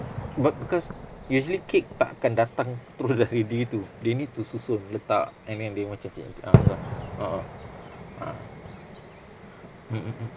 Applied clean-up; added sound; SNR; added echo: none; Fireworks; 3 dB; none.